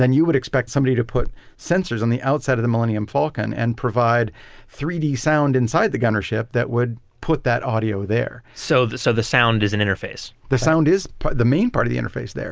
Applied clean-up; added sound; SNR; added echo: none; none; none; none.